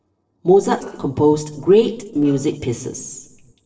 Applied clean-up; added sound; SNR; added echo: neural separator model SepFormer DNS4.